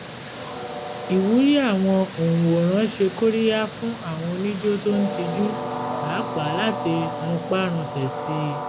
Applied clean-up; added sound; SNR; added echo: none; Train; 7 dB; none.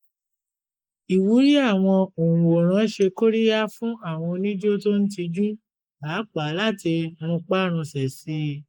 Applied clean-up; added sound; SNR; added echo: neural mask model Resemble Enhance denoiser.